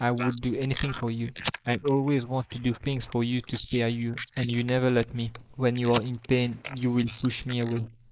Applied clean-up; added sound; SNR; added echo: neural mask model Resemble Enhance denoiser.